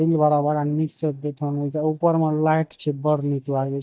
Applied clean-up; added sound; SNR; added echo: neural mask model DeepFilterNet 3.